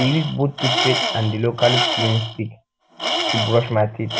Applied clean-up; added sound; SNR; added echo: none; Tools; 3 dB; none.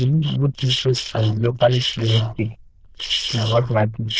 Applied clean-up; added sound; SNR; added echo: neural diffusion model UNIVERSE++.